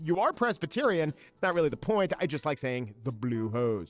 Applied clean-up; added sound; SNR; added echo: neural separator model SepFormer DNS4.